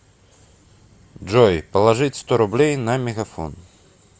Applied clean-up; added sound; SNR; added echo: none; none; none; none.